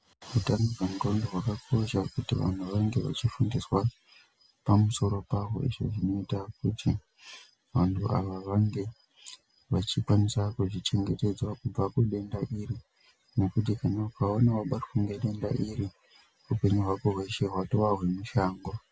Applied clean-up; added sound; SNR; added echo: none; none; none; none.